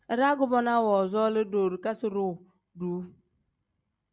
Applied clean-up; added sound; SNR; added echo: none; none; none; none.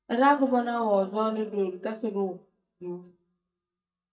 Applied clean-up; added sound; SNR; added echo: neural mask model DeepFilterNet 3.